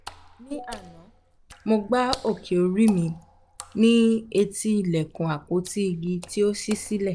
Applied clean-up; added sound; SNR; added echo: none; Water / Splash, splatter; 20 dB; none.